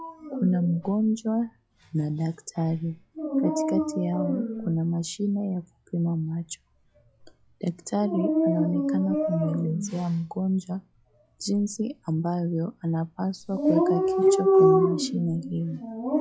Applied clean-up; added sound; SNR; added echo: classical method log-MMSE.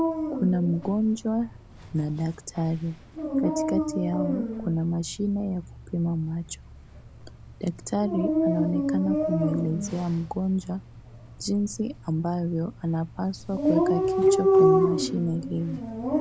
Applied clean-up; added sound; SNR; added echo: none; Dog; 0 dB; none.